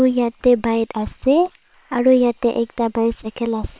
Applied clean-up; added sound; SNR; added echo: neural separator model SepFormer WHAM!.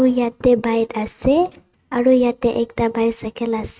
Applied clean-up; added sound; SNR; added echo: neural mask model RNNoise.